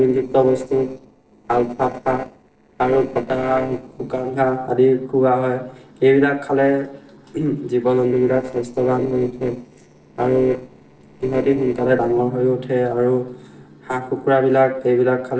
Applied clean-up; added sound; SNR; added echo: neural separator model SepFormer DNS4.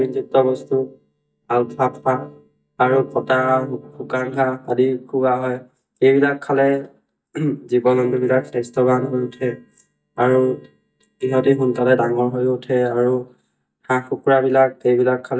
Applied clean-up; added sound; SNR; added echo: neural mask model DeepFilterNet 3.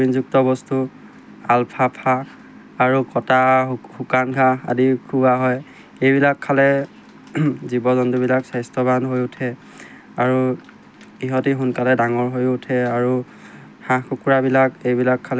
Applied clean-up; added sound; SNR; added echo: none; none; none; none.